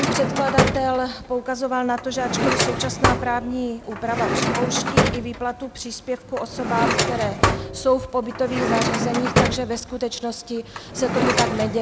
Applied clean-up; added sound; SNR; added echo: none; Drawer open or close; -1 dB; none.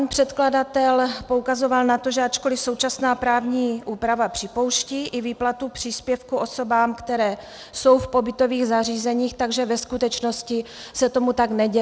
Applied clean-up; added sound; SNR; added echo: none; none; none; none.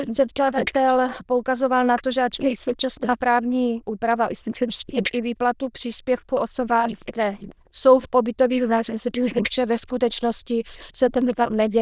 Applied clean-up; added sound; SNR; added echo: neural diffusion model UNIVERSE++.